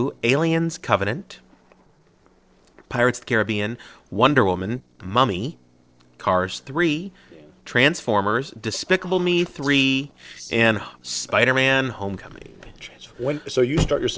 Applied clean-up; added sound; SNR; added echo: neural separator model SepFormer DNS4.